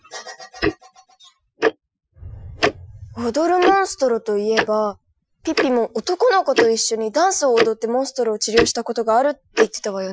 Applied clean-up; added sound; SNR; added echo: classical method Wiener filter.